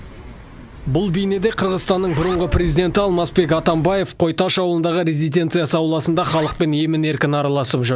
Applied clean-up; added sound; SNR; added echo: none; Zipper (clothing); 20 dB; none.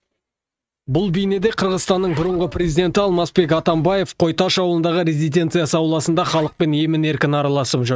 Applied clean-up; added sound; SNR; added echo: neural mask model RNNoise.